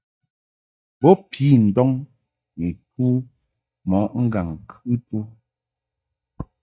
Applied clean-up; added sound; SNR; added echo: neural mask model DeepFilterNet 3.